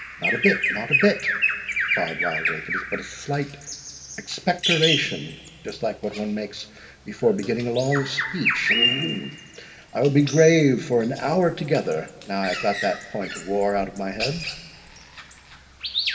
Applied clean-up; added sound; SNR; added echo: none; Bird vocalization, bird call, bird song; 4 dB; reverberation time 1.8 s.